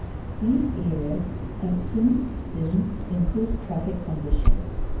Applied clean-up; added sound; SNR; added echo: none; Bird vocalization, bird call, bird song; -1 dB; reverberation time 0.9 s.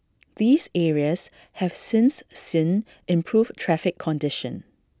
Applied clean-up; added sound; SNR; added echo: none; none; none; none.